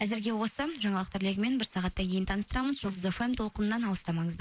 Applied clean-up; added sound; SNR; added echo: neural mask model Resemble Enhance denoiser.